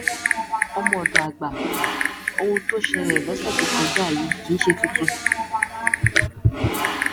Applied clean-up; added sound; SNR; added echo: none; Typing; -3 dB; none.